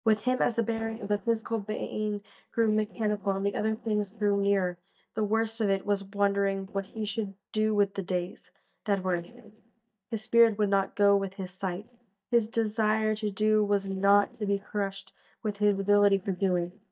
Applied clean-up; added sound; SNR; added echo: neural mask model DeepFilterNet 3.